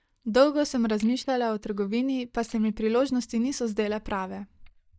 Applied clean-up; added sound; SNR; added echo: neural mask model DeepFilterNet 3.